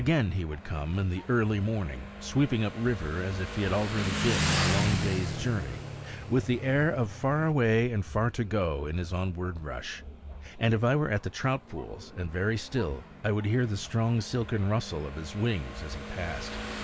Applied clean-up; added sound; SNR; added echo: none; Motorcycle; 8 dB; none.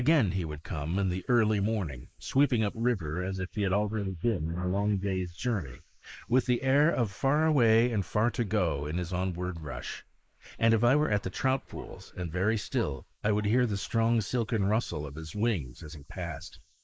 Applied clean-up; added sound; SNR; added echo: neural mask model Resemble Enhance denoiser.